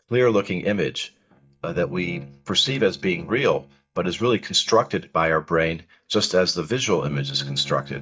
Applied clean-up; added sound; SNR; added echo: neural mask model DeepFilterNet 3.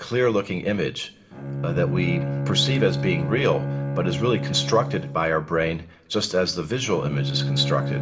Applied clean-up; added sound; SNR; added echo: none; Bowed string instrument; 4 dB; reverberation time 0.5 s.